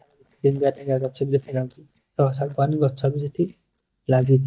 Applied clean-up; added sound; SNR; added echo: neural mask model DeepFilterNet 3.